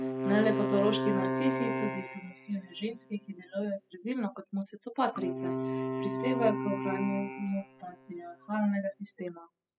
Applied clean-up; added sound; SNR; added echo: classical method spectral subtraction.